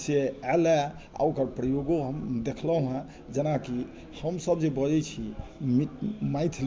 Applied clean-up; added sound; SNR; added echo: none; none; none; none.